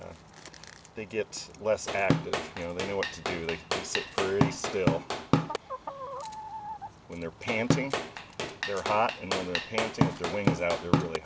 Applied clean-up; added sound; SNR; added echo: none; Drum / Drum kit; -3 dB; none.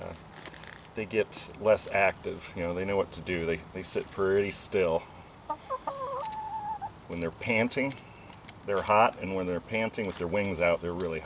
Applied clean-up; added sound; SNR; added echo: none; none; none; none.